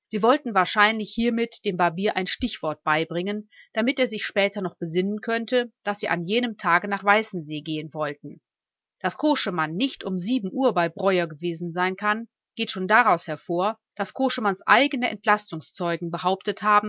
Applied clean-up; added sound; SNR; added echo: none; none; none; none.